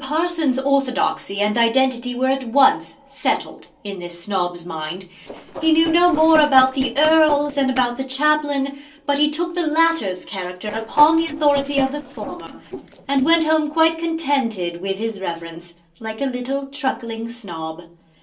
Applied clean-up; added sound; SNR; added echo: neural separator model SepFormer DNS4.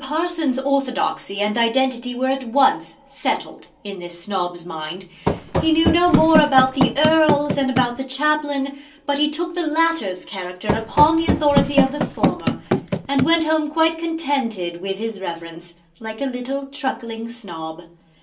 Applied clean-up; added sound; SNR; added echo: none; Run; 0 dB; reverberation time 0.3 s.